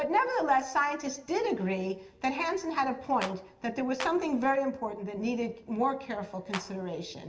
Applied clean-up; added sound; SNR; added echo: none; Clapping; 11 dB; reverberation time 0.8 s.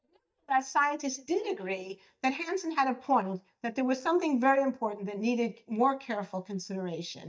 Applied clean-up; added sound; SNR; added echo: neural mask model DeepFilterNet 3.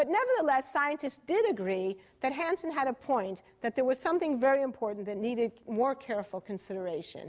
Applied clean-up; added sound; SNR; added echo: none; none; none; none.